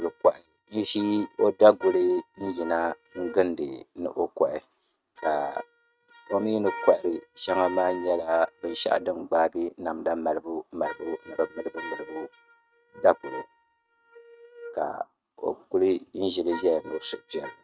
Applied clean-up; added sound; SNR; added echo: neural mask model RNNoise.